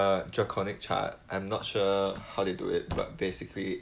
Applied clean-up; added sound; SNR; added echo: none; Slam; 15 dB; none.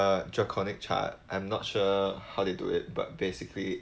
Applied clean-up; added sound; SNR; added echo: none; none; none; none.